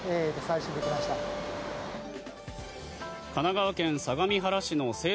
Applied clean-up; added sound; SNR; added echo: none; Acoustic guitar; 10 dB; none.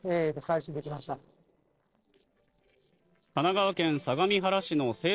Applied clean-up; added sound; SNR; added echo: neural separator model SepFormer DNS4.